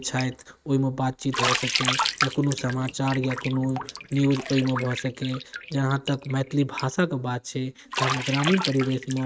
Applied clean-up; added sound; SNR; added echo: neural mask model RNNoise.